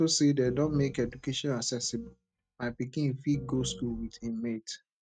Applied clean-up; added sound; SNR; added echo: neural mask model RNNoise.